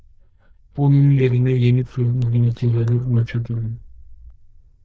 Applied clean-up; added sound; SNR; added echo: neural diffusion model UNIVERSE++.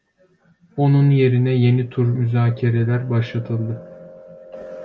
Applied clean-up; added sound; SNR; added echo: none; none; none; none.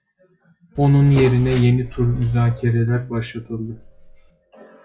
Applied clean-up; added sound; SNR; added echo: classical method log-MMSE.